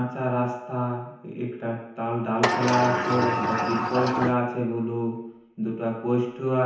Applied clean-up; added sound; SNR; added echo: none; Sliding door; 0 dB; reverberation time 1.0 s.